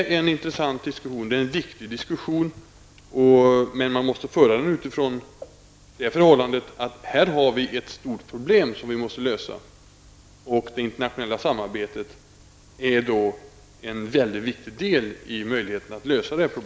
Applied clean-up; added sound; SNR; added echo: none; none; none; none.